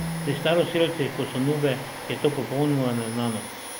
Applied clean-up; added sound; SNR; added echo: none; Domestic sounds, home sounds + Bowed string instrument; 9 dB; none.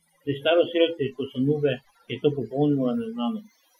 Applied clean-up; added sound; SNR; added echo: classical method Wiener filter.